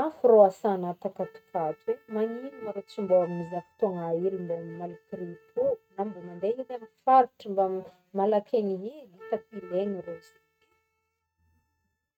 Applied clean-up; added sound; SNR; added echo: neural mask model RNNoise.